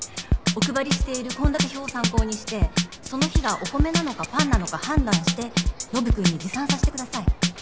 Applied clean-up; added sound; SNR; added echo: none; Drum kit; -4 dB; none.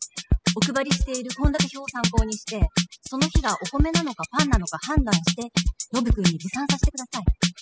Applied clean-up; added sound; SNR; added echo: classical method spectral subtraction.